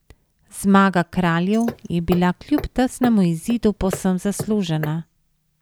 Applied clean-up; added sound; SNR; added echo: none; Hammer; 13 dB; none.